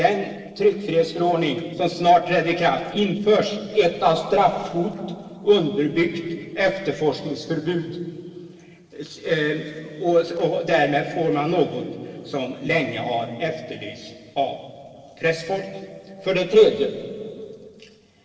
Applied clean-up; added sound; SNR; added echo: neural separator model SepFormer DNS4.